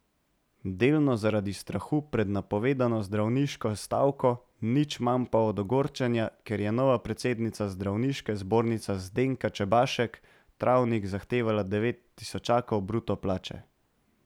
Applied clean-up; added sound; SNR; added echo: none; none; none; none.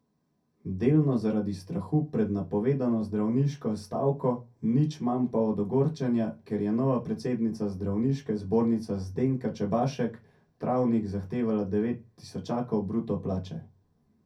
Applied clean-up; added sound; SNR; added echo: none; none; none; reverberation time 0.3 s.